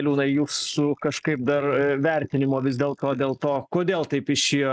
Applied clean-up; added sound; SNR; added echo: neural mask model Resemble Enhance denoiser.